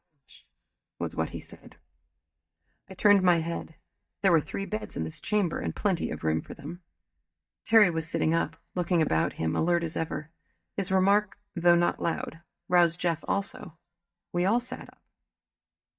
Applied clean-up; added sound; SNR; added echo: neural mask model DeepFilterNet 3.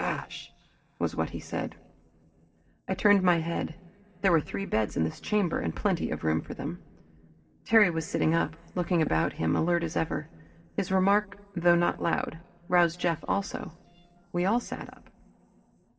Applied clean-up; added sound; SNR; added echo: neural separator model SepFormer DNS4.